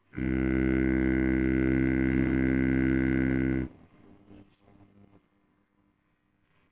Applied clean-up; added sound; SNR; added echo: neural separator model SepFormer WHAMR!.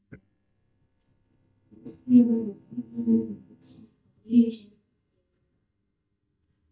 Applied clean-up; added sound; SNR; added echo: neural mask model DeepFilterNet 3.